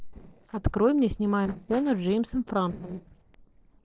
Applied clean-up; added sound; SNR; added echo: neural separator model SepFormer DNS4.